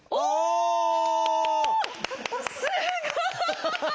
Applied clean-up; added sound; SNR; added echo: none; none; none; none.